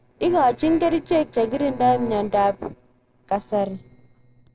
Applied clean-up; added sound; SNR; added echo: neural separator model SepFormer DNS4.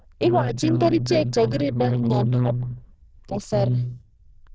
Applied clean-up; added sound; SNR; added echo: neural diffusion model UNIVERSE++.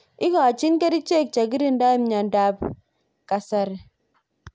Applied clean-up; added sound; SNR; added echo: none; none; none; none.